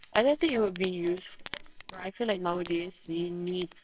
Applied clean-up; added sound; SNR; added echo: neural separator model SepFormer WHAMR!.